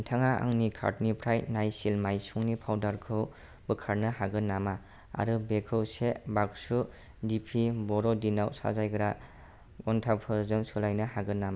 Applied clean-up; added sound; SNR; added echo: none; none; none; none.